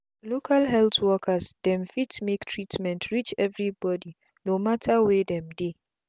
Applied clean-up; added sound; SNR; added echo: none; none; none; none.